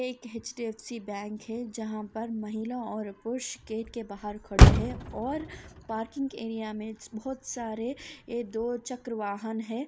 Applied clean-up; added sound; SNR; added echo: none; Motor vehicle (road); -5 dB; none.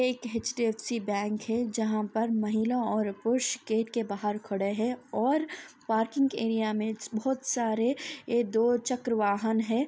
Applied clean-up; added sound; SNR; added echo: none; none; none; none.